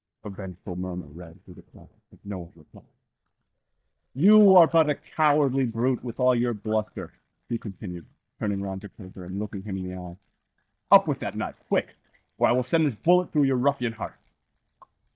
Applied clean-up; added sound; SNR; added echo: neural mask model DeepFilterNet 3.